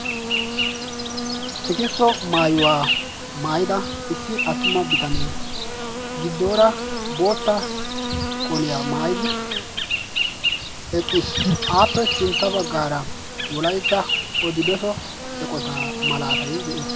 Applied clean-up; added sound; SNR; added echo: none; Insect; 1 dB; none.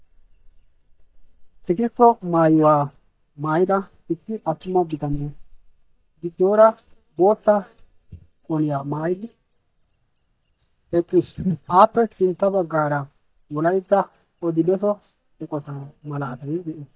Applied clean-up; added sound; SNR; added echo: neural mask model DeepFilterNet 3.